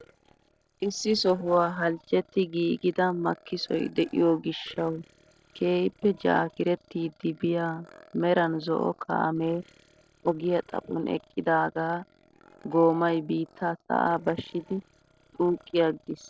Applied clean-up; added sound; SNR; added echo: neural separator model SepFormer DNS4.